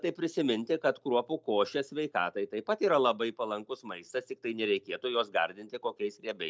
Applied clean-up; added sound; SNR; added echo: none; none; none; none.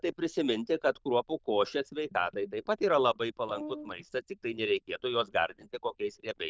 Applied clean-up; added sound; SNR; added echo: neural diffusion model UNIVERSE++.